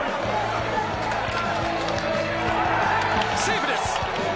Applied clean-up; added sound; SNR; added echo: none; none; none; none.